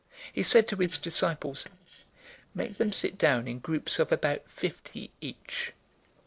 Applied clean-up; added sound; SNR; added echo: neural separator model SepFormer DNS4.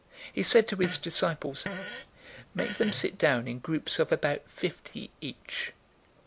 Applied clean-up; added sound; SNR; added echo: none; Fart; 10 dB; none.